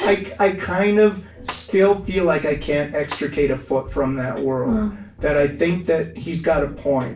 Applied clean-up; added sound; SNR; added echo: none; Snare drum; 16 dB; reverberation time 0.3 s.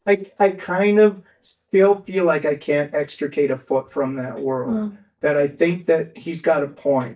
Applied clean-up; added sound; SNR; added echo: neural mask model DeepFilterNet 3.